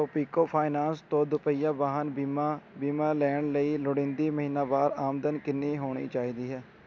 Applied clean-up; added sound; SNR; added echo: none; none; none; none.